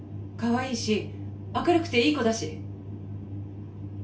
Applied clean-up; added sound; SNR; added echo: none; none; none; reverberation time 0.2 s.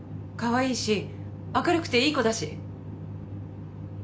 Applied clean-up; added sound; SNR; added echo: none; none; none; none.